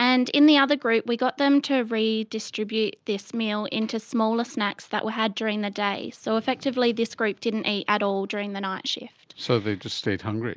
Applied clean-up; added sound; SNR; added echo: none; none; none; none.